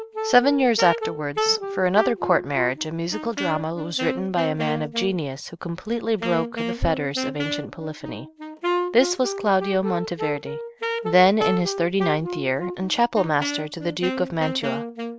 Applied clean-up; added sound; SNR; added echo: none; Wind instrument, woodwind instrument; 6 dB; none.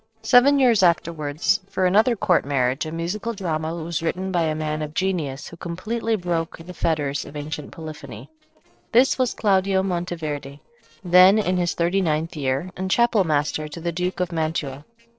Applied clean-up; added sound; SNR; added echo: neural separator model SepFormer DNS4.